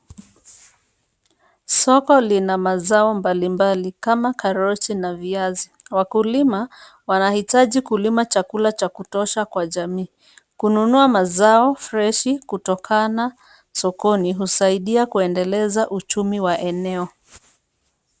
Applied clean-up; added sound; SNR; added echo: none; none; none; none.